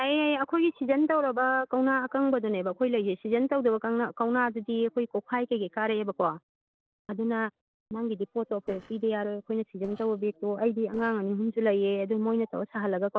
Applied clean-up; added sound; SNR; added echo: neural separator model SepFormer DNS4.